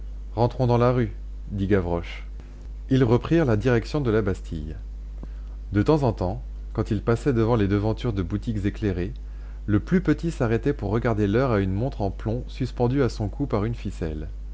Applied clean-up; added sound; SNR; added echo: none; none; none; none.